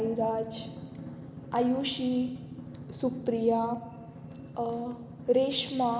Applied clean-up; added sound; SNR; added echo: none; Drum; 13 dB; none.